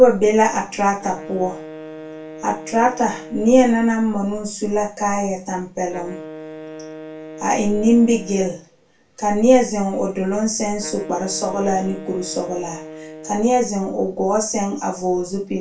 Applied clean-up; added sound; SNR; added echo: none; Wind instrument, woodwind instrument; 18 dB; reverberation time 0.2 s.